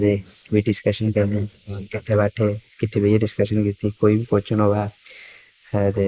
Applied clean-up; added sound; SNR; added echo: neural mask model Resemble Enhance denoiser.